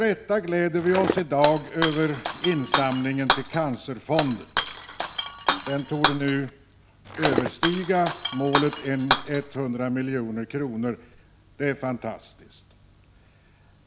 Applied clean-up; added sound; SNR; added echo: none; Skateboard + Shatter; -1 dB; none.